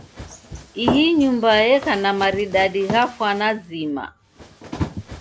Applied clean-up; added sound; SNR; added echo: none; Run; 11 dB; none.